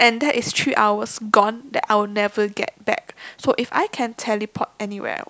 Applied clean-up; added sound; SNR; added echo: none; none; none; none.